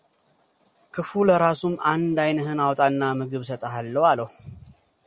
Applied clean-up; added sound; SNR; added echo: none; none; none; none.